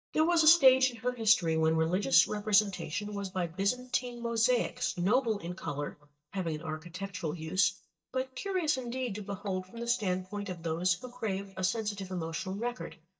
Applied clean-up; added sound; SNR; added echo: neural mask model DeepFilterNet 3.